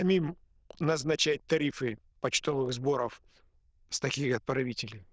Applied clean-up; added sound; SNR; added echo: neural diffusion model UNIVERSE++.